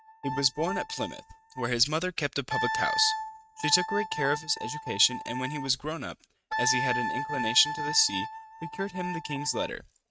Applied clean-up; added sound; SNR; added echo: neural mask model RNNoise.